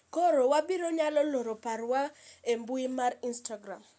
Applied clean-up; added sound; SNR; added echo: none; none; none; none.